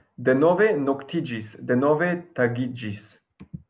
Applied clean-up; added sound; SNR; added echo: none; none; none; none.